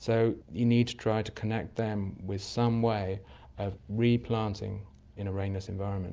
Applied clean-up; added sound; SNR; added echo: none; none; none; none.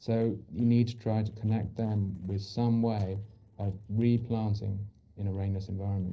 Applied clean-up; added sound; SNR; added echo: neural separator model SepFormer DNS4.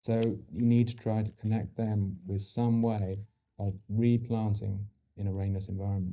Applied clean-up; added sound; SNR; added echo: neural mask model DeepFilterNet 3.